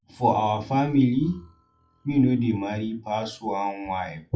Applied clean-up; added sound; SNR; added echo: classical method WPE with log-MMSE.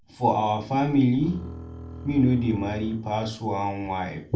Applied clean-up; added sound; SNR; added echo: none; Bowed string instrument; 15 dB; reverberation time 0.3 s.